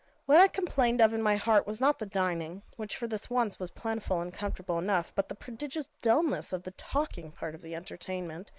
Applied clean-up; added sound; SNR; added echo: neural mask model Resemble Enhance denoiser.